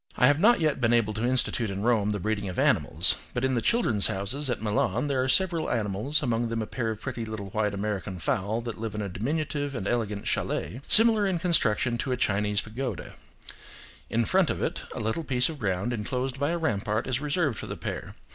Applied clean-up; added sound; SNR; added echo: none; none; none; none.